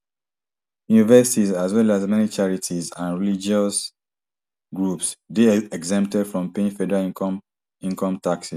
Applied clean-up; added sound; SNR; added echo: none; none; none; none.